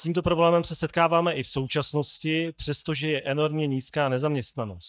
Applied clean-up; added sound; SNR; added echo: neural mask model DeepFilterNet 3.